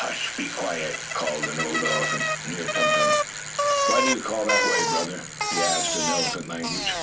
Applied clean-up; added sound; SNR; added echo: none; Bicycle; -4 dB; reverberation time 0.2 s.